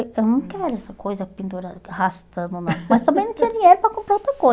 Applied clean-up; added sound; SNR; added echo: none; none; none; none.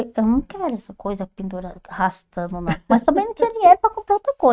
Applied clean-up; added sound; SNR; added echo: neural mask model RNNoise.